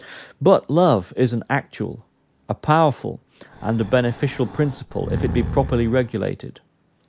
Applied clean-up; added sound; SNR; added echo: none; Breathing; 8 dB; none.